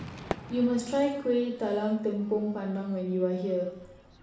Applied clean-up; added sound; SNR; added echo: none; Crowd / Fireworks; 15 dB; reverberation time 0.8 s.